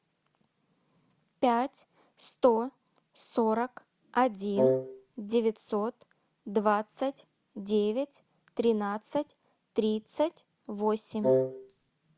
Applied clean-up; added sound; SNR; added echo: none; Wind instrument, woodwind instrument; -3 dB; none.